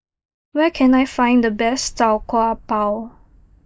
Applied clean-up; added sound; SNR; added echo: neural mask model DeepFilterNet 3.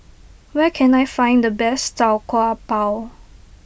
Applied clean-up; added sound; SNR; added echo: none; none; none; none.